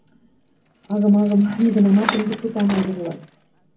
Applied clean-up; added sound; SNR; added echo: none; Bicycle; 13 dB; reverberation time 0.3 s.